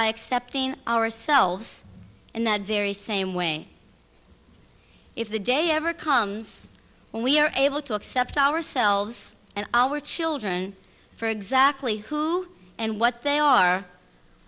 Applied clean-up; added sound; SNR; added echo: none; none; none; none.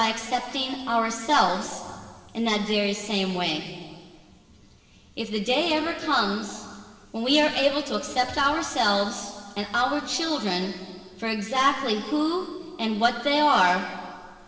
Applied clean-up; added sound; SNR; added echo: none; none; none; reverberation time 1.9 s.